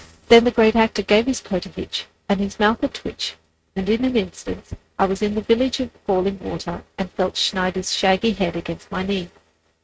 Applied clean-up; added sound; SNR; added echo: neural mask model RNNoise.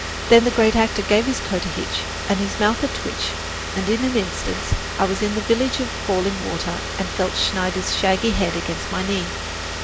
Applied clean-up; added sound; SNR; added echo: none; Car; 6 dB; none.